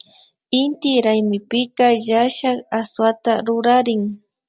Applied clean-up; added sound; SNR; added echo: none; none; none; none.